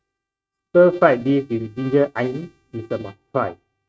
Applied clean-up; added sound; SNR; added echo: neural mask model RNNoise.